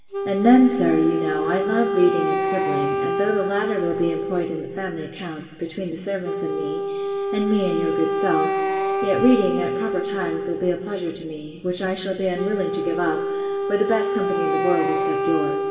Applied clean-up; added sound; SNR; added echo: none; Wind instrument, woodwind instrument; 2 dB; reverberation time 1.9 s.